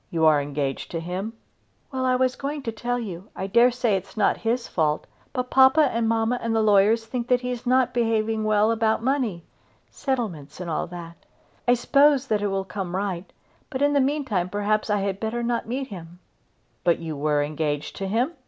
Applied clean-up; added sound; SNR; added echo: none; none; none; none.